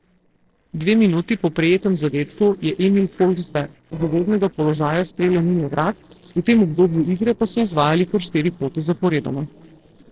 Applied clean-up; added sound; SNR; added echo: neural separator model SepFormer DNS4.